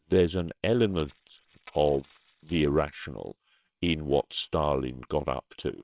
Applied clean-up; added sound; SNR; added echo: neural separator model SepFormer WHAMR!.